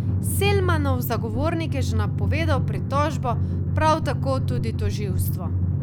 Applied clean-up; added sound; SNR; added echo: none; Drum; -4 dB; none.